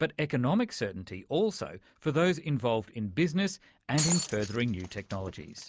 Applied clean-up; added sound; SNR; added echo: none; Shatter; 2 dB; none.